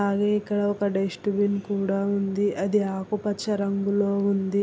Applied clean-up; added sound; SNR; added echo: none; none; none; none.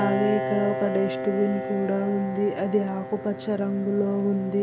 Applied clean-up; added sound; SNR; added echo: none; Piano; 6 dB; none.